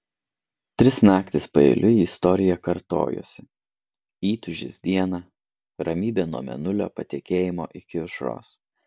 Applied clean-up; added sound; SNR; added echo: none; none; none; none.